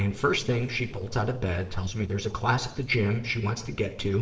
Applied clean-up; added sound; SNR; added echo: neural separator model SepFormer DNS4.